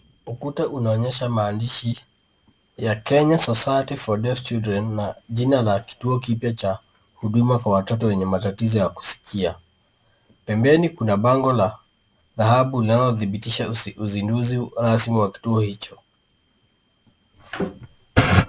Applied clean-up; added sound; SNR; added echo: none; none; none; none.